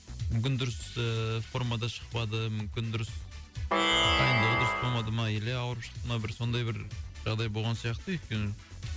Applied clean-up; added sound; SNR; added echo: none; Plucked string instrument; -4 dB; none.